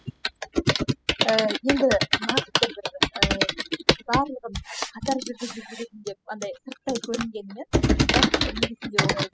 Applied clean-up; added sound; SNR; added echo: classical method spectral subtraction.